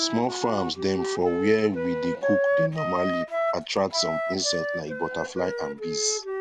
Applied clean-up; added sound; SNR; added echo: none; Wind instrument, woodwind instrument; 1 dB; none.